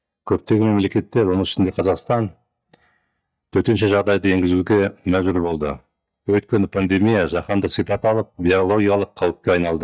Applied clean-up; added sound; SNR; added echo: neural mask model DeepFilterNet 3.